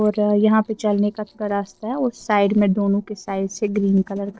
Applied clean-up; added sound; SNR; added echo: neural separator model SepFormer DNS4.